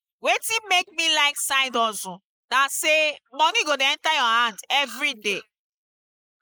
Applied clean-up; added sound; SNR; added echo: neural mask model Resemble Enhance denoiser.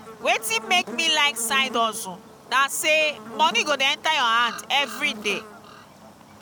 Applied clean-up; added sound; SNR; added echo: none; Buzz + Bird vocalization, bird call, bird song; 15 dB; none.